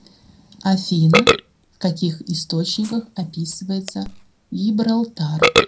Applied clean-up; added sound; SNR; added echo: none; Burping, eructation; 2 dB; reverberation time 0.2 s.